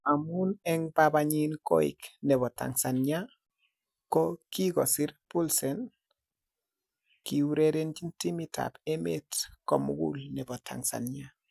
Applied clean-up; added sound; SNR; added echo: none; none; none; none.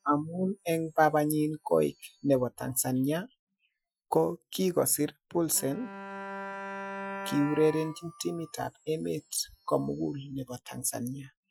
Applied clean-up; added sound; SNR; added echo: classical method Wiener filter.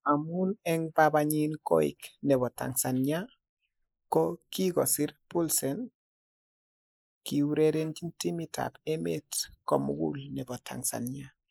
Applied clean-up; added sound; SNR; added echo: neural mask model Resemble Enhance denoiser.